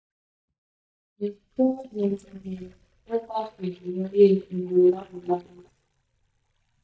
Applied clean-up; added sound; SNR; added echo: neural mask model DeepFilterNet 3.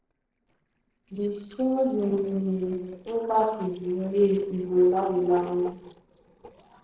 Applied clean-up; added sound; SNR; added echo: neural separator model SepFormer DNS4.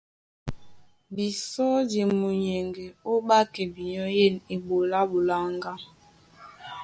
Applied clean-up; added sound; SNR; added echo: none; none; none; none.